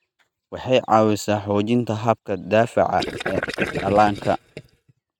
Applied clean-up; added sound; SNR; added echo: neural mask model RNNoise.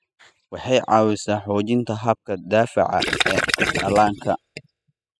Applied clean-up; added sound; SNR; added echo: classical method spectral subtraction.